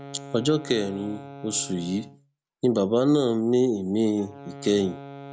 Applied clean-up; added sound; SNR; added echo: none; Wind instrument, woodwind instrument; 17 dB; none.